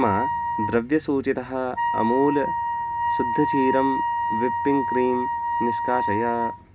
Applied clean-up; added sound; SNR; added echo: none; Wind instrument, woodwind instrument; 1 dB; reverberation time 0.3 s.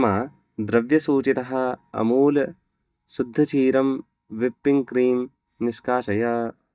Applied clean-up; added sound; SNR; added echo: neural mask model DeepFilterNet 3.